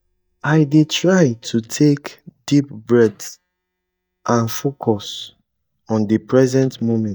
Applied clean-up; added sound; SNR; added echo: neural mask model DeepFilterNet 3.